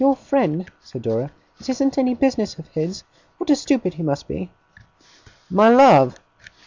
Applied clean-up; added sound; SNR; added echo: none; none; none; none.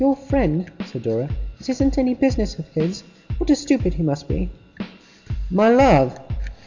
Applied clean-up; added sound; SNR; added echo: none; Drum / Drum kit; 9 dB; reverberation time 0.8 s.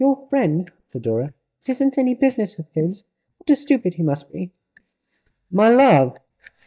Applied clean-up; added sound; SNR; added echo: neural mask model DeepFilterNet 3.